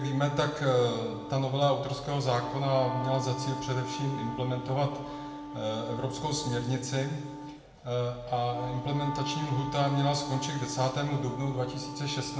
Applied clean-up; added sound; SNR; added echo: none; Wind instrument, woodwind instrument; 9 dB; reverberation time 1.1 s.